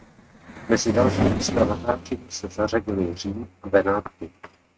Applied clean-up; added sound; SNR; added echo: neural mask model RNNoise.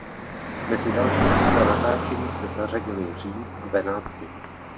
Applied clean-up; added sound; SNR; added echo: none; Cricket; -3 dB; none.